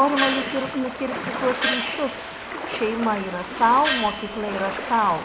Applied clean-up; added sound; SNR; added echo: none; Gong + Ocean; 5 dB; none.